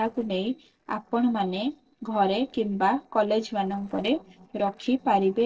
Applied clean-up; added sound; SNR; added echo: neural separator model SepFormer DNS4.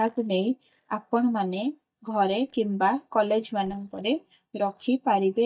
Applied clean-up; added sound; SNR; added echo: neural mask model DeepFilterNet 3.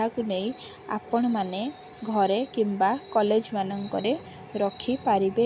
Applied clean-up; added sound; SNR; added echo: none; none; none; none.